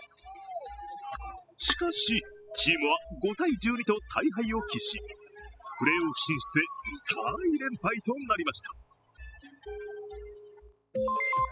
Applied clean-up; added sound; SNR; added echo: classical method spectral subtraction.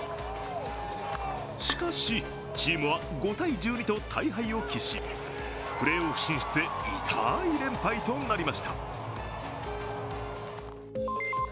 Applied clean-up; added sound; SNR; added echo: none; Piano + Bowed string instrument; 11 dB; none.